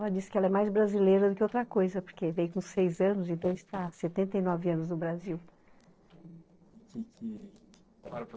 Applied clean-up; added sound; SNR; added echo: neural separator model SepFormer DNS4.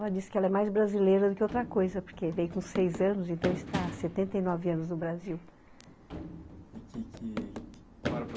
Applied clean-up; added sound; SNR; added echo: none; Run; 11 dB; none.